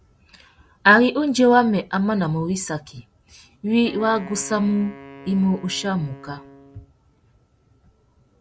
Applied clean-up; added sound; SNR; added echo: none; Wind instrument, woodwind instrument; 19 dB; none.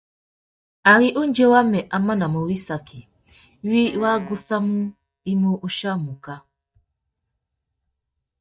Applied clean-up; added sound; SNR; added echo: neural mask model DeepFilterNet 3.